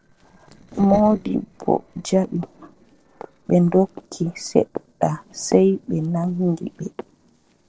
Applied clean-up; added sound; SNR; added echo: neural separator model SepFormer DNS4.